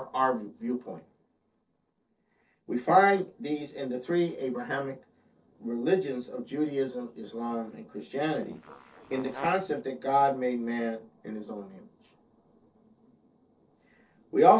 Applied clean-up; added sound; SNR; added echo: neural separator model SepFormer DNS4.